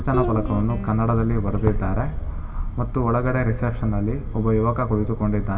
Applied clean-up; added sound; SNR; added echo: none; Guitar; 10 dB; reverberation time 1.3 s.